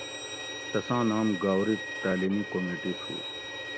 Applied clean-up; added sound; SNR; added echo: none; Bowed string instrument; 7 dB; none.